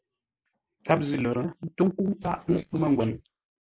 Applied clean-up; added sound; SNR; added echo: neural mask model Resemble Enhance denoiser.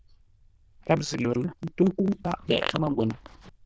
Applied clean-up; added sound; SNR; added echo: neural diffusion model UNIVERSE++.